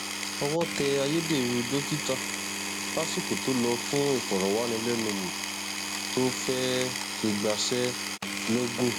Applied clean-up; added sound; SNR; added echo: none; Power tool; 3 dB; none.